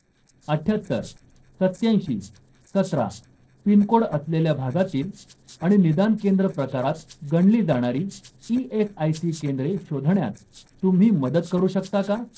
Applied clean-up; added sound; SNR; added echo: neural separator model SepFormer DNS4.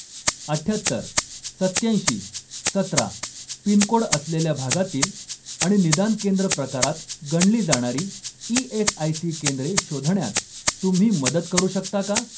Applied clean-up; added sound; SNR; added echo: none; Rattle (instrument); 4 dB; reverberation time 0.2 s.